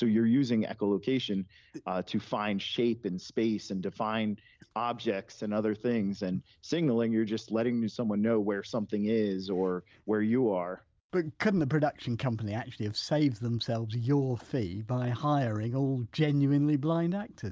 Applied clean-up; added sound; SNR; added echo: none; none; none; none.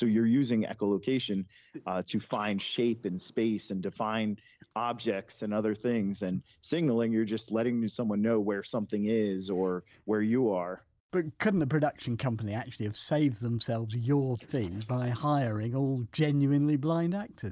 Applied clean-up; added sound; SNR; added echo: neural mask model Resemble Enhance denoiser.